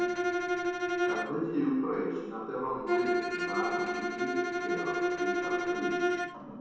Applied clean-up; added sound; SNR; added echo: none; Bowed string instrument; -4 dB; reverberation time 1.2 s.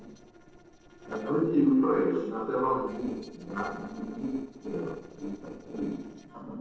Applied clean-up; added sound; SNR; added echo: neural separator model SepFormer DNS4.